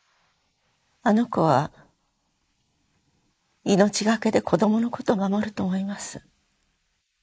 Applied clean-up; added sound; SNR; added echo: neural mask model Resemble Enhance denoiser.